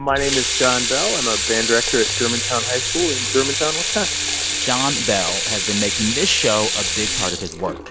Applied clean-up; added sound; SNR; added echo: none; Sink (filling or washing) / Water tap, faucet; -1 dB; none.